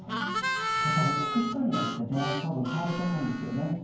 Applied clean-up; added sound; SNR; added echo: none; Harmonica; 2 dB; reverberation time 0.9 s.